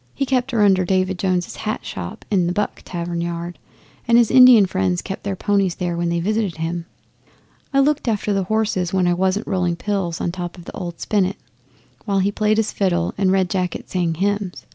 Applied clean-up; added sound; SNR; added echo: none; none; none; none.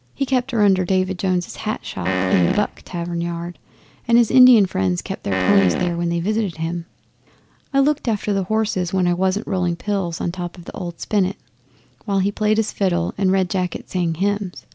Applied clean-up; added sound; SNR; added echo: none; Fart; 2 dB; none.